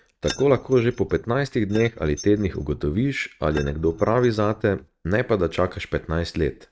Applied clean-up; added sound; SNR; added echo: neural mask model RNNoise.